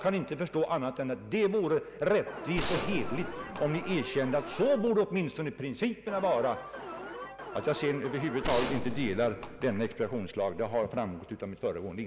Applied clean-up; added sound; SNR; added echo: none; Gunshot, gunfire + Alarm; 6 dB; none.